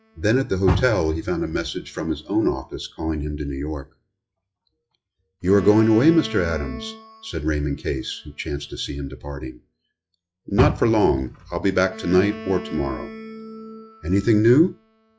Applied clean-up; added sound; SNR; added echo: classical method log-MMSE.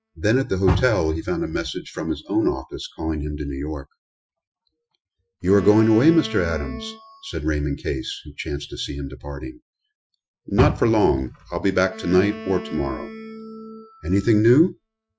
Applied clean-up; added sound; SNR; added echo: classical method Wiener filter.